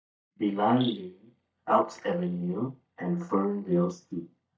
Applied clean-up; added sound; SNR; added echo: neural mask model DeepFilterNet 3.